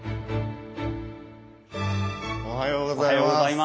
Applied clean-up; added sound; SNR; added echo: none; none; none; none.